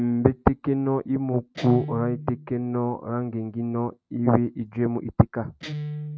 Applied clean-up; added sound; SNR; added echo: neural mask model RNNoise.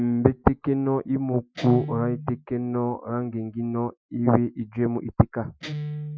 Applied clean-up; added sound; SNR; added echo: classical method Wiener filter.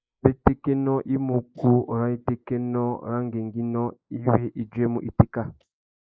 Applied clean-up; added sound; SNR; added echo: neural mask model Resemble Enhance denoiser.